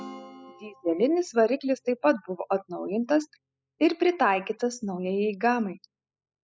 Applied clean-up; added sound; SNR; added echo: classical method spectral subtraction.